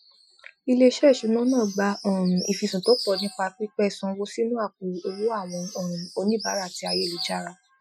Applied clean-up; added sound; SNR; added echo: classical method Wiener filter.